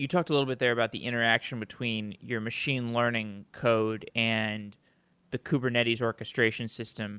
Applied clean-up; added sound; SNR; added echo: none; none; none; none.